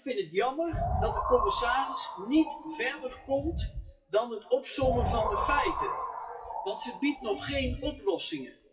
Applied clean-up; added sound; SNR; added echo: classical method WPE with log-MMSE.